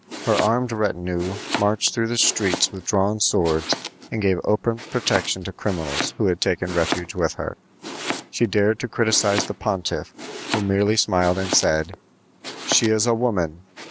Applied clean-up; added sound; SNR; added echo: none; Domestic sounds, home sounds; 10 dB; none.